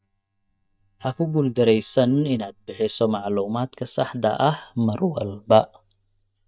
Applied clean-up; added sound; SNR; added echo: neural mask model DeepFilterNet 3.